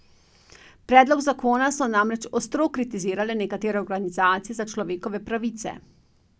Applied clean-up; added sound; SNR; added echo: none; none; none; none.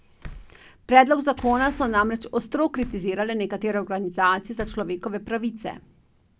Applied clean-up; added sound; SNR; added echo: none; Slam + Boom; 18 dB; none.